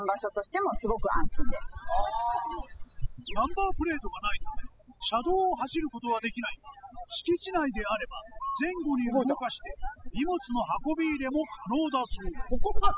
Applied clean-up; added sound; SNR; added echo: classical method spectral subtraction.